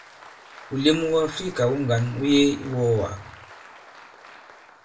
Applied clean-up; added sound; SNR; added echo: none; Applause; 19 dB; reverberation time 0.2 s.